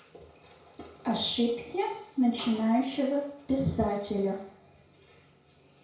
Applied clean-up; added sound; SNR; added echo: none; none; none; reverberation time 0.6 s.